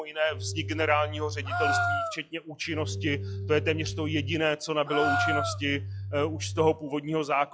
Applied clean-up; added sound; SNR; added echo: classical method log-MMSE.